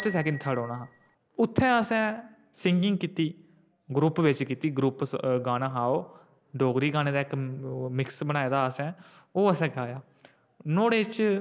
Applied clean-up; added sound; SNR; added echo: none; Bicycle bell; 10 dB; none.